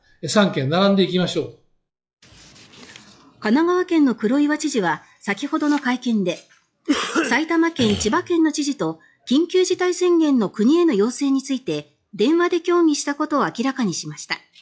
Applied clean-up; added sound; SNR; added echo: classical method log-MMSE.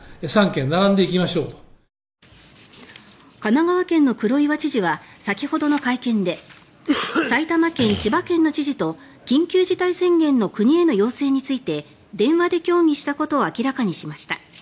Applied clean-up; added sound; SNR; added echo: none; Cough; 6 dB; none.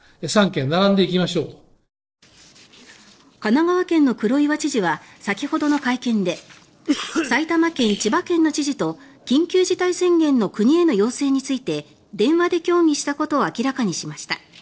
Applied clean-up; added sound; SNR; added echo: neural separator model SepFormer DNS4.